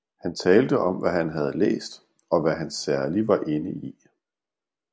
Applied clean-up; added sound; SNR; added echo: none; none; none; none.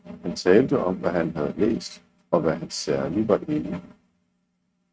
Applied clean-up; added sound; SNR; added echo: neural mask model RNNoise.